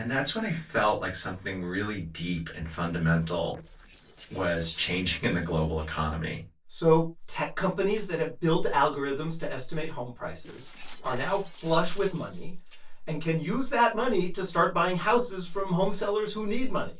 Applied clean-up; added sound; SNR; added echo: neural separator model SepFormer DNS4.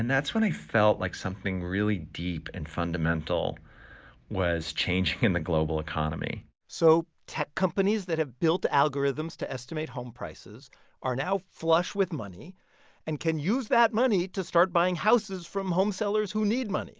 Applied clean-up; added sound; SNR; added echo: none; none; none; none.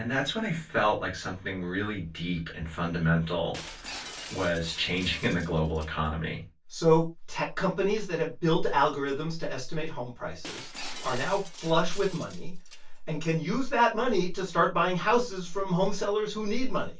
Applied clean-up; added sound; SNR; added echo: none; Shatter; 17 dB; reverberation time 0.1 s.